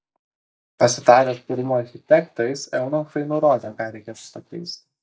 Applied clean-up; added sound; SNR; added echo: neural mask model DeepFilterNet 3.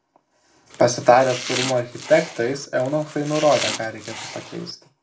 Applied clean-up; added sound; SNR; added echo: none; Domestic sounds, home sounds; 10 dB; reverberation time 0.2 s.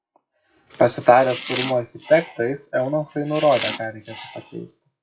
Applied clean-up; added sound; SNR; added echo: classical method WPE with log-MMSE.